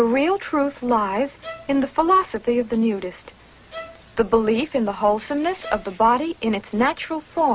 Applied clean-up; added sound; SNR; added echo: none; Bowed string instrument; 19 dB; none.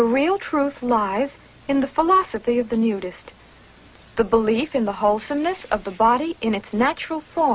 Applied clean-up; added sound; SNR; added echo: none; none; none; none.